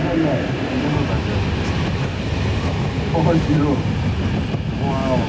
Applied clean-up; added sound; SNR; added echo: none; Train; -2 dB; reverberation time 0.4 s.